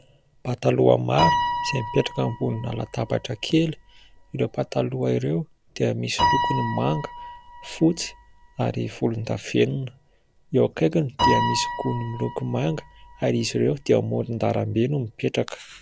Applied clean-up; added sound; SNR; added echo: none; Piano; 6 dB; none.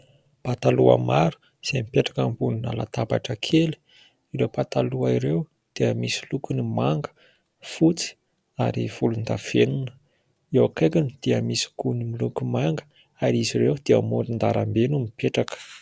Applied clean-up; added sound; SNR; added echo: none; none; none; none.